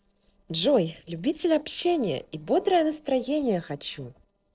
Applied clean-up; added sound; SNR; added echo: neural separator model SepFormer DNS4.